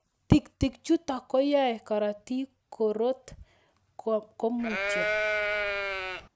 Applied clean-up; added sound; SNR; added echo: none; Livestock, farm animals, working animals; 0 dB; none.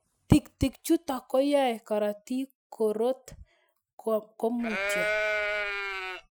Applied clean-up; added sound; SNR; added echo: classical method Wiener filter.